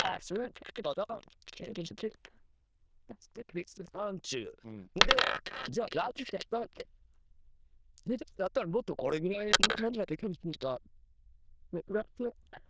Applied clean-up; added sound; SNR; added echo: neural diffusion model UNIVERSE++.